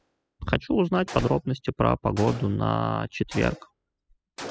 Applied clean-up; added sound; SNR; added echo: classical method spectral subtraction.